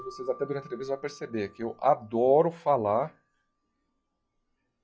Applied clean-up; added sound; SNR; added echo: classical method log-MMSE.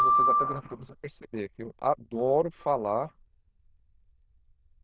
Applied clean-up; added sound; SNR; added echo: neural diffusion model UNIVERSE++.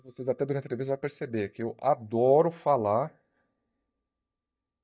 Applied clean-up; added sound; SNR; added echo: neural mask model DeepFilterNet 3.